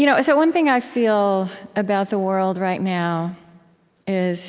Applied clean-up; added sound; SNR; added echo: none; none; none; none.